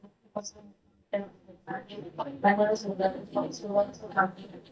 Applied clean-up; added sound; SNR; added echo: neural mask model DeepFilterNet 3.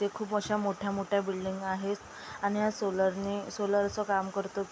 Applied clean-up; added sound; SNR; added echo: none; none; none; none.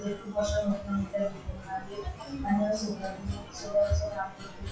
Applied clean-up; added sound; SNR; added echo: classical method WPE with log-MMSE.